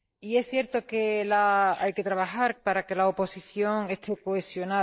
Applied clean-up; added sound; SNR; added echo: neural mask model Resemble Enhance denoiser.